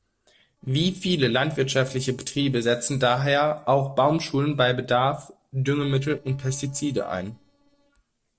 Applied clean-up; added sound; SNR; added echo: neural separator model SepFormer DNS4.